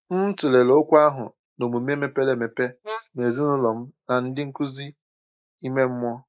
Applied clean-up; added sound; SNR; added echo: neural mask model Resemble Enhance denoiser.